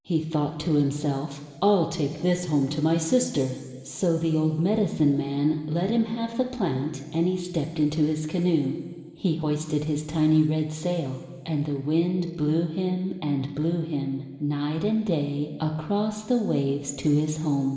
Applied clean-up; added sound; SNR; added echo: none; none; none; reverberation time 2.1 s.